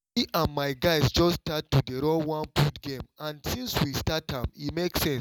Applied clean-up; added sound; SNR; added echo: none; none; none; none.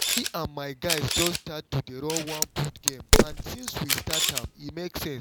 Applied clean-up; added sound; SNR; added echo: none; Camera + Crack; -4 dB; none.